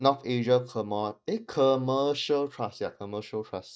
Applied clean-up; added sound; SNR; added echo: neural mask model DeepFilterNet 3.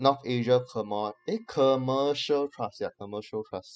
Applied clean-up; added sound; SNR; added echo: classical method spectral subtraction.